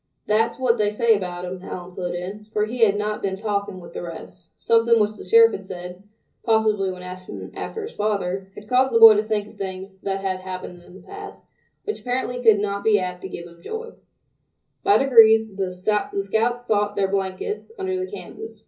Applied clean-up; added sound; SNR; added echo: none; none; none; reverberation time 0.5 s.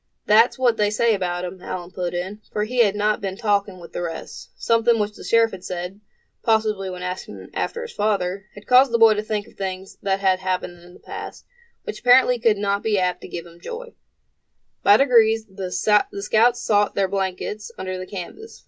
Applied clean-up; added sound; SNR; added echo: none; none; none; none.